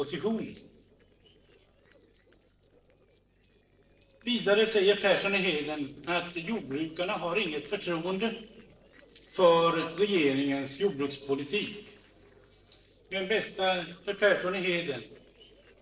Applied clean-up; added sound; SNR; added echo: neural separator model SepFormer DNS4.